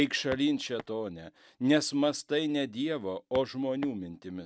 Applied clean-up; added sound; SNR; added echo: neural mask model RNNoise.